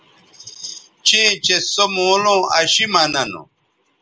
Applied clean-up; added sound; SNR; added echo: none; none; none; none.